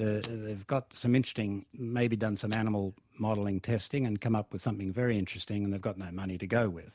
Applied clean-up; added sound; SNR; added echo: none; Rattle (instrument); 15 dB; none.